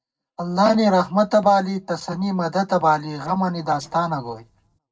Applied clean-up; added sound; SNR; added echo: neural separator model SepFormer DNS4.